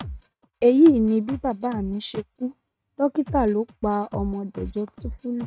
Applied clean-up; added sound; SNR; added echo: neural mask model RNNoise.